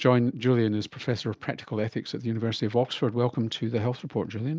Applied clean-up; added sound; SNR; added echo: none; none; none; none.